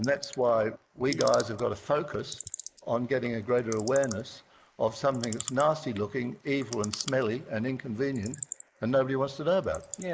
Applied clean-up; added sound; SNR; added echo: neural mask model Resemble Enhance denoiser.